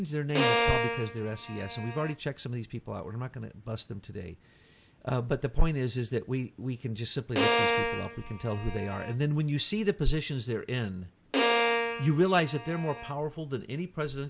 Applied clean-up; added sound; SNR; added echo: none; Bowed string instrument; 0 dB; none.